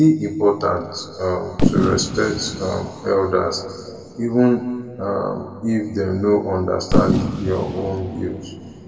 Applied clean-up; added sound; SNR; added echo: none; Fireworks; 5 dB; reverberation time 1.8 s.